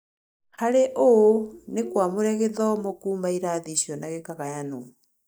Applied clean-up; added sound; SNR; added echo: neural mask model DeepFilterNet 3.